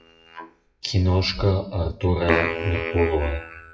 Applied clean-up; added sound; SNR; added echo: classical method WPE with log-MMSE.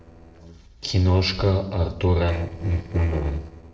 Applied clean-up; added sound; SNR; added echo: neural separator model SepFormer DNS4.